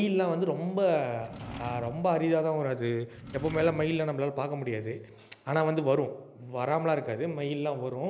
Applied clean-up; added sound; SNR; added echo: none; Drawer open or close; 15 dB; none.